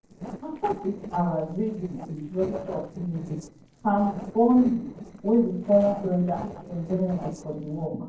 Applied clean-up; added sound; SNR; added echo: neural separator model SepFormer DNS4.